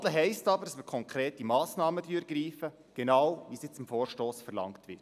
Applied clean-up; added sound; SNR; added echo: none; none; none; none.